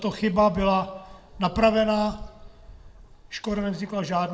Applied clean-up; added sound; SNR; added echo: none; Bird vocalization, bird call, bird song; 20 dB; reverberation time 0.8 s.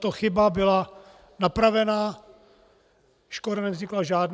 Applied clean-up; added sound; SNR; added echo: none; none; none; none.